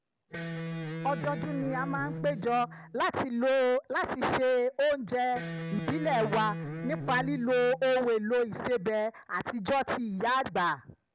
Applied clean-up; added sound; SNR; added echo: none; Electric guitar; 8 dB; none.